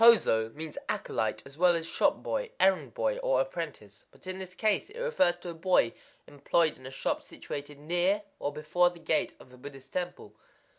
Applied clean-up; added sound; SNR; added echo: none; none; none; none.